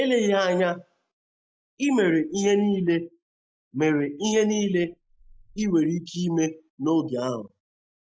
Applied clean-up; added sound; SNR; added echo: neural mask model Resemble Enhance denoiser.